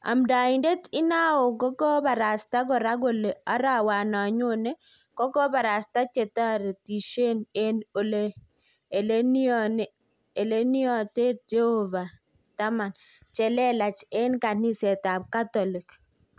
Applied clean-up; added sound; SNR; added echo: none; none; none; none.